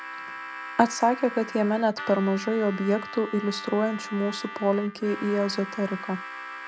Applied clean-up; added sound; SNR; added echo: none; Harmonica; 11 dB; none.